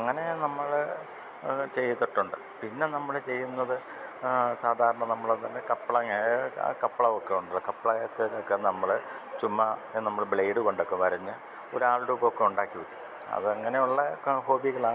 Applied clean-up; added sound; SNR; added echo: none; none; none; none.